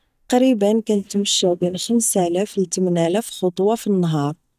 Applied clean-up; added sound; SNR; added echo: neural mask model DeepFilterNet 3.